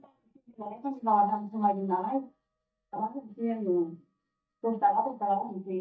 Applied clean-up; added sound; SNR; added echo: neural mask model DeepFilterNet 3.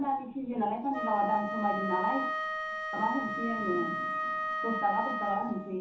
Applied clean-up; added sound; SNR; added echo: none; Wind instrument, woodwind instrument; 2 dB; reverberation time 0.7 s.